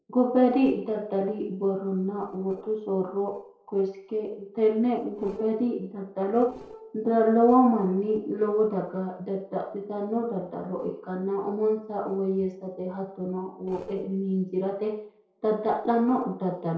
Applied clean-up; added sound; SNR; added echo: neural separator model SepFormer DNS4.